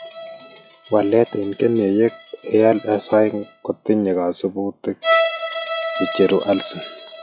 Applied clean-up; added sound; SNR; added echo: classical method log-MMSE.